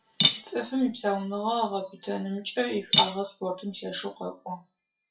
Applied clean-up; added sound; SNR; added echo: classical method WPE with log-MMSE.